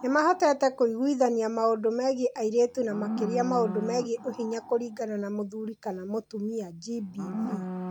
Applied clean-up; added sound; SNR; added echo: none; Livestock, farm animals, working animals; 11 dB; none.